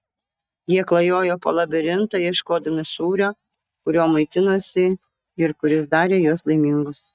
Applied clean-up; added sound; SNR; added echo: neural mask model DeepFilterNet 3.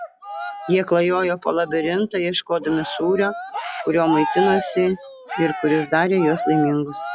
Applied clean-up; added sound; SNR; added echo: classical method log-MMSE.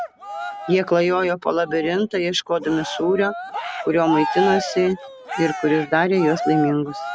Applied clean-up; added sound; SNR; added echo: none; Cheering; 8 dB; none.